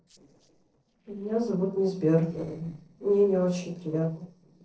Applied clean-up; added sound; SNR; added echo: neural separator model SepFormer DNS4.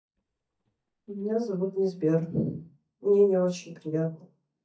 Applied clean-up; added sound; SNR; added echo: neural mask model DeepFilterNet 3.